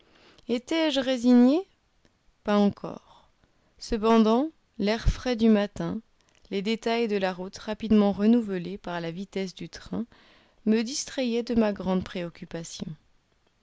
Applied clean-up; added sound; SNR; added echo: none; none; none; none.